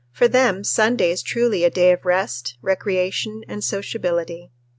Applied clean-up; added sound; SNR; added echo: none; none; none; none.